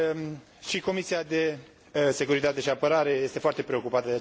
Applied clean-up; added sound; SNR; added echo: none; none; none; none.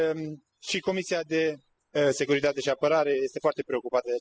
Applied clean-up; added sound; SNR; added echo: classical method spectral subtraction.